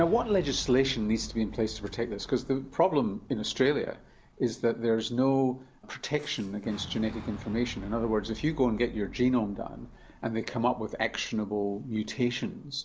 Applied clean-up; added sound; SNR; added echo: none; Boom; 17 dB; none.